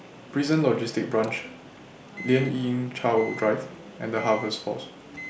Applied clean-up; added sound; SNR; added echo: none; Microwave oven; 17 dB; none.